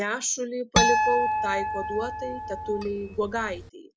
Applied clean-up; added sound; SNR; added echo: none; Harp; -3 dB; none.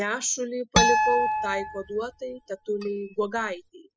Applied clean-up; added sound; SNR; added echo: classical method spectral subtraction.